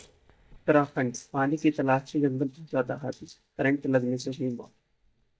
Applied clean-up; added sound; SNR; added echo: neural mask model DeepFilterNet 3.